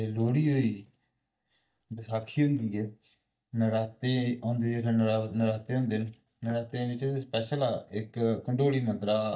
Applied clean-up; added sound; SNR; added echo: neural mask model DeepFilterNet 3.